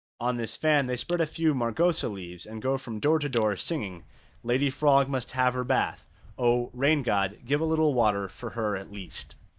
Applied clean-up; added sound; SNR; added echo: neural mask model DeepFilterNet 3.